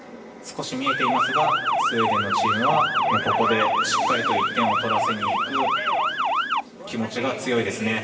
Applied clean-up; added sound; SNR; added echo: none; Motor vehicle (road) / Siren; -3 dB; reverberation time 2.0 s.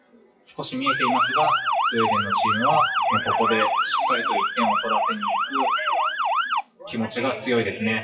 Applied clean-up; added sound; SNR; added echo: classical method WPE with log-MMSE.